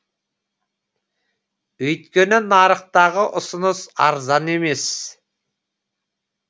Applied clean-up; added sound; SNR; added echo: none; none; none; none.